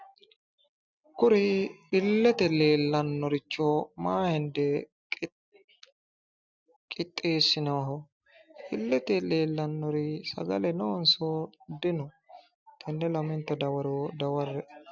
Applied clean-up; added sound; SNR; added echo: none; none; none; none.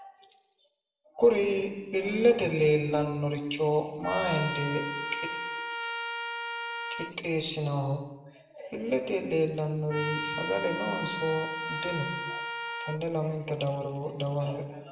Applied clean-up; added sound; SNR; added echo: none; Trumpet; 6 dB; reverberation time 1.1 s.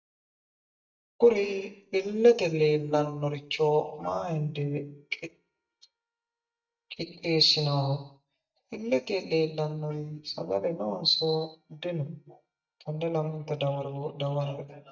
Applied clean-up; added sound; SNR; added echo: neural mask model DeepFilterNet 3.